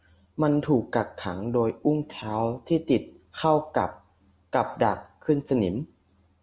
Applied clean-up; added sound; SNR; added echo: none; none; none; none.